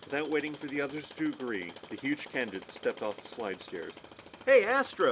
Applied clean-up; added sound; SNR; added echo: none; Tools; 16 dB; none.